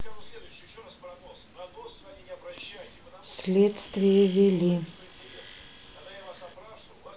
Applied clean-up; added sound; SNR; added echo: none; Tools; 17 dB; none.